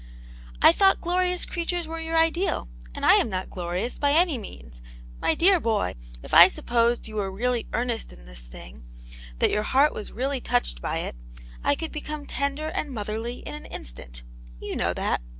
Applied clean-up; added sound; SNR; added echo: none; none; none; none.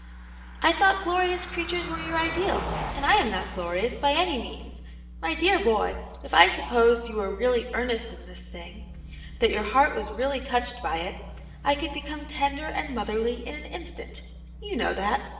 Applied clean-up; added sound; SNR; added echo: none; Car passing by; 16 dB; reverberation time 1.1 s.